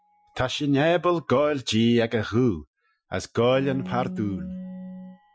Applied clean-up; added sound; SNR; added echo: classical method Wiener filter.